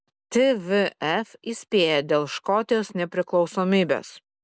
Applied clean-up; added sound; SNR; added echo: none; none; none; none.